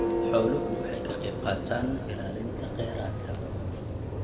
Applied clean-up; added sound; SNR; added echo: none; Church bell; -2 dB; reverberation time 1.7 s.